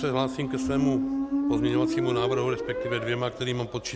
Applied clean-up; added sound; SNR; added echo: none; Squeak; -1 dB; none.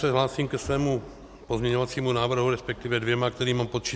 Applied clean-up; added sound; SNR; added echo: none; none; none; none.